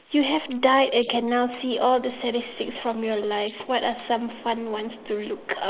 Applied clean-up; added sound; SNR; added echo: neural mask model Resemble Enhance denoiser.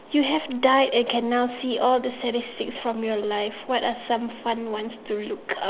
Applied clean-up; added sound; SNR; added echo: none; none; none; none.